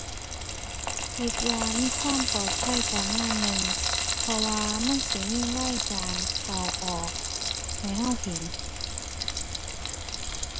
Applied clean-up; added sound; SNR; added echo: none; Frying (food); -4 dB; none.